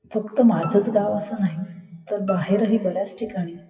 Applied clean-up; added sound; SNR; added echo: classical method WPE with log-MMSE.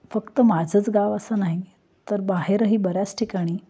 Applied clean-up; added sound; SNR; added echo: none; none; none; none.